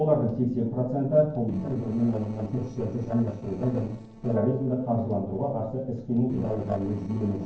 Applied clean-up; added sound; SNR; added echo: neural separator model SepFormer DNS4.